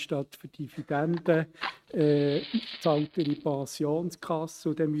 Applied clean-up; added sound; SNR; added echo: neural mask model RNNoise.